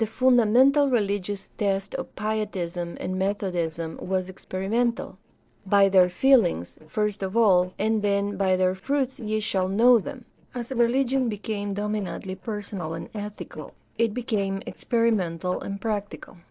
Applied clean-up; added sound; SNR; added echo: neural separator model SepFormer DNS4.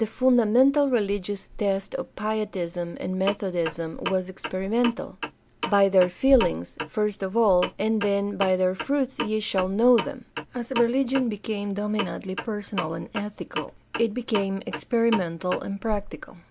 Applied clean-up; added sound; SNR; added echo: none; Clock; 11 dB; none.